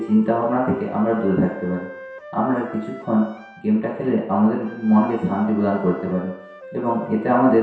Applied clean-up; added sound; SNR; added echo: none; Wind instrument, woodwind instrument; 19 dB; reverberation time 0.7 s.